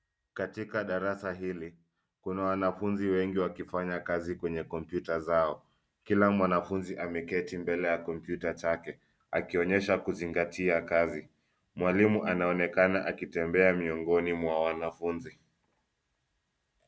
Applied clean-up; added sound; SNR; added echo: none; none; none; none.